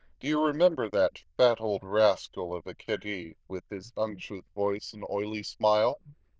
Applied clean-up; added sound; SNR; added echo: neural diffusion model UNIVERSE++.